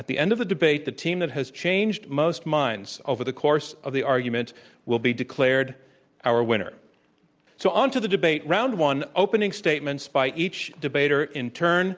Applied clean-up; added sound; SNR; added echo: none; none; none; none.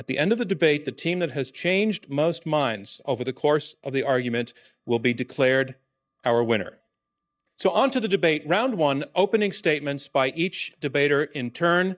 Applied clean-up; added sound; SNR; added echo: neural mask model DeepFilterNet 3.